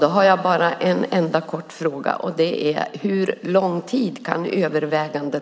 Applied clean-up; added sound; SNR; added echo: none; none; none; none.